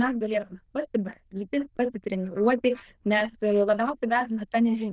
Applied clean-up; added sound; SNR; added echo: neural diffusion model UNIVERSE++.